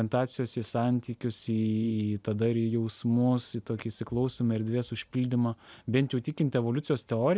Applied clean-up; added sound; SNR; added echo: none; none; none; none.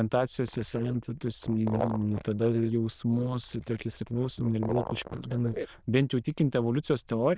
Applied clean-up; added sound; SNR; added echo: neural diffusion model UNIVERSE++.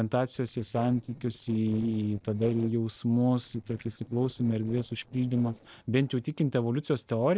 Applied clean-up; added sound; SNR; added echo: neural separator model SepFormer DNS4.